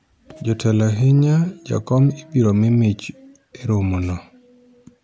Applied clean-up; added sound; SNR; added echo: none; none; none; none.